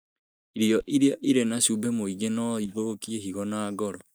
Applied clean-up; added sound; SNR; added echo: neural mask model DeepFilterNet 3.